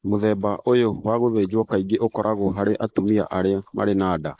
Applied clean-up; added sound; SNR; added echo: neural mask model Resemble Enhance denoiser.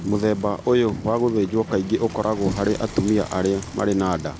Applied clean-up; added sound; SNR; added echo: none; Bicycle; 14 dB; none.